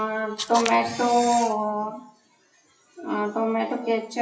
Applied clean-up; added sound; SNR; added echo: classical method WPE with log-MMSE.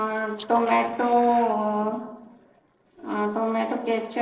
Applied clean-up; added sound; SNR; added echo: neural separator model SepFormer DNS4.